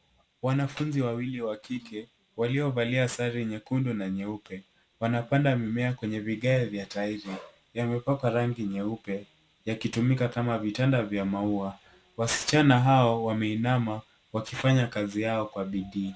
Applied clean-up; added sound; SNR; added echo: none; none; none; none.